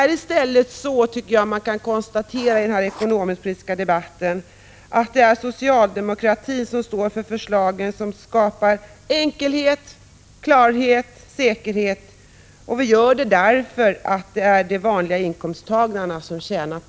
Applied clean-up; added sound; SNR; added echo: none; Writing; 20 dB; none.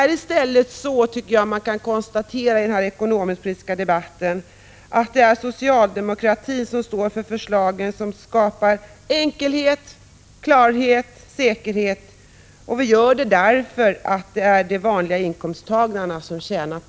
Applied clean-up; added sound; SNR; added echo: none; none; none; none.